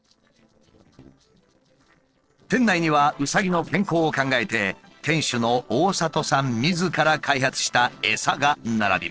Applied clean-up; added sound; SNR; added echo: neural separator model SepFormer DNS4.